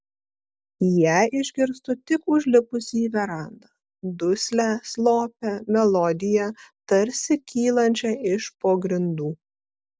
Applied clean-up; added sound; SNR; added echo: none; none; none; none.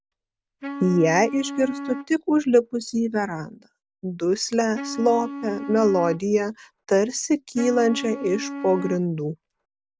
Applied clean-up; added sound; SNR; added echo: none; Wind instrument, woodwind instrument; 11 dB; none.